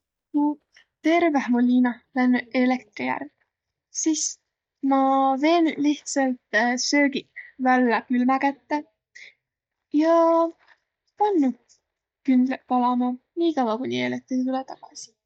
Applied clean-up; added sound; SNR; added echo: neural mask model DeepFilterNet 3.